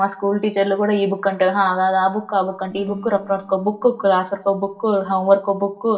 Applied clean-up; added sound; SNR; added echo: neural separator model SepFormer DNS4.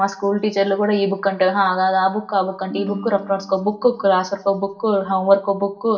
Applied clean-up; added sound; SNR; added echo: none; Ringtone; 16 dB; reverberation time 0.7 s.